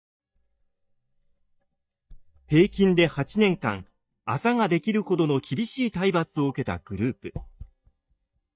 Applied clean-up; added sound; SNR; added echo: neural mask model DeepFilterNet 3.